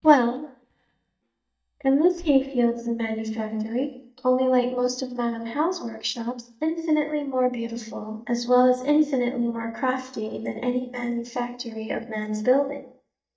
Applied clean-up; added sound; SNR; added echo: neural mask model DeepFilterNet 3.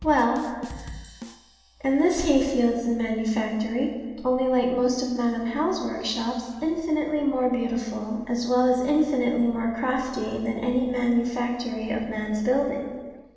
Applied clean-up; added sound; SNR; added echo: none; Bass drum / Drum kit; 18 dB; reverberation time 1.3 s.